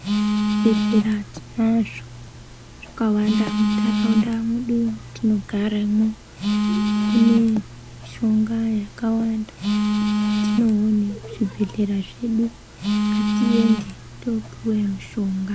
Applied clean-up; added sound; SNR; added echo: none; Telephone; 2 dB; none.